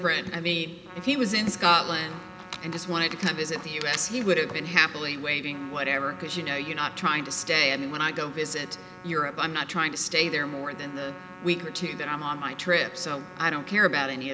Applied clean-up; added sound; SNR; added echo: none; Trumpet; 19 dB; none.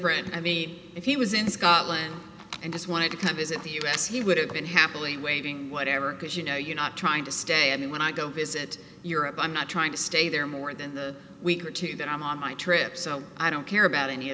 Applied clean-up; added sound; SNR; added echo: none; none; none; none.